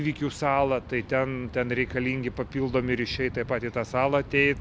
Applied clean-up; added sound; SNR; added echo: none; none; none; none.